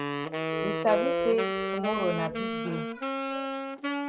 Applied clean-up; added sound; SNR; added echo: none; Wind instrument, woodwind instrument; -1 dB; none.